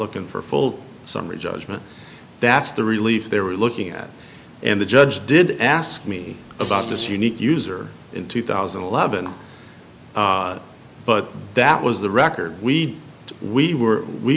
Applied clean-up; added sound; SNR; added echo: none; Fart; 11 dB; none.